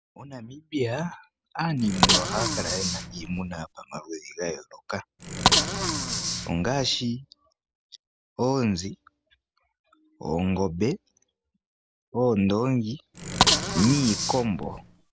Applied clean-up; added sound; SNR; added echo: none; Bicycle; -2 dB; none.